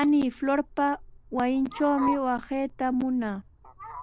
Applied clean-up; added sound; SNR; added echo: none; Fowl; 13 dB; none.